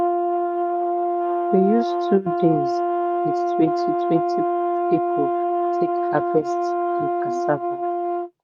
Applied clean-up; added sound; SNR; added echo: neural mask model RNNoise.